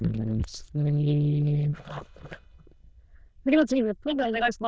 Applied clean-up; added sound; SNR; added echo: neural diffusion model UNIVERSE++.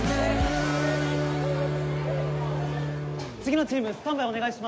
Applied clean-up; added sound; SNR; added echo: none; none; none; none.